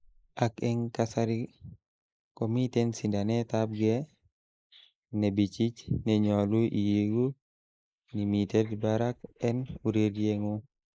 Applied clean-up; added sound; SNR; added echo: neural mask model Resemble Enhance denoiser.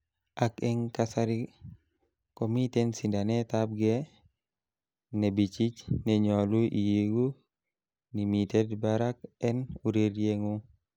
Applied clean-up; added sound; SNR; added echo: none; none; none; none.